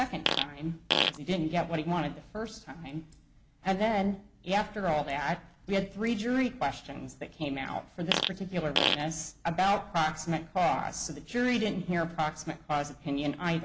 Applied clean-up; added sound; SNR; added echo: none; Fart; -1 dB; none.